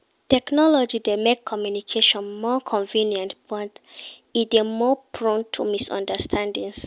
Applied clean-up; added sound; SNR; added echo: none; none; none; none.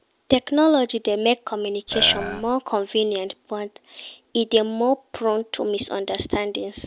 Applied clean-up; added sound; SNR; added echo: none; Burping, eructation; 7 dB; none.